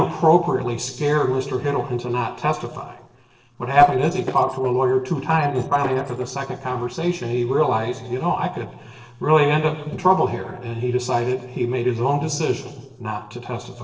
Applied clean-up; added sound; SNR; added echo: neural separator model SepFormer DNS4.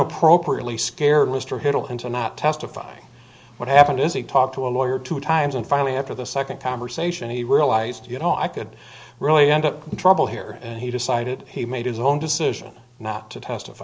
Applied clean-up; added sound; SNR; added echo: none; none; none; none.